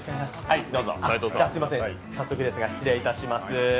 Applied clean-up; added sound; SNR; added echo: none; none; none; none.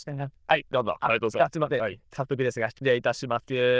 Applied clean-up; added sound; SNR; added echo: neural diffusion model UNIVERSE++.